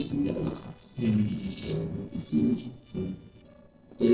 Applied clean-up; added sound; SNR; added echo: neural separator model SepFormer DNS4.